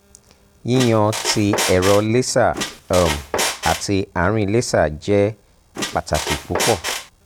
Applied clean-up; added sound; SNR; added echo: none; Squeak; 5 dB; none.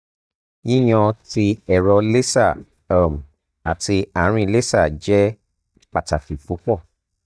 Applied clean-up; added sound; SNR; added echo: neural mask model DeepFilterNet 3.